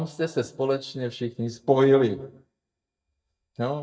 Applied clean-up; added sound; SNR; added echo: neural mask model DeepFilterNet 3.